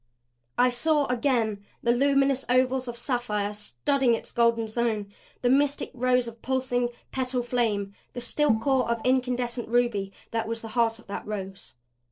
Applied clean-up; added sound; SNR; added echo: neural separator model SepFormer DNS4.